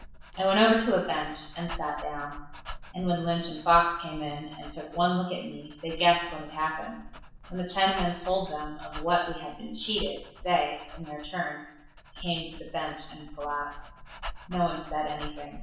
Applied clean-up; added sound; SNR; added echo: none; Dog; 13 dB; reverberation time 0.7 s.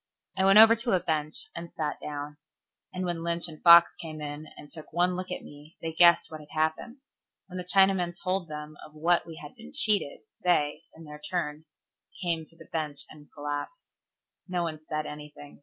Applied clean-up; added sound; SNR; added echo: none; none; none; none.